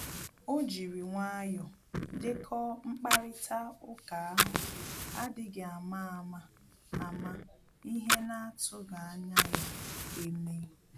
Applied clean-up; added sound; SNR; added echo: none; Fire; -1 dB; none.